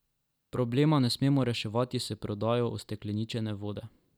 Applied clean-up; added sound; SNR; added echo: none; none; none; none.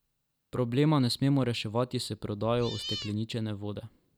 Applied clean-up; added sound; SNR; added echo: none; Cat; 10 dB; none.